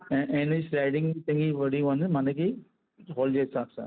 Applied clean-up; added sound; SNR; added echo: none; none; none; none.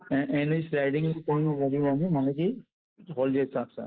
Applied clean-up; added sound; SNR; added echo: neural mask model Resemble Enhance denoiser.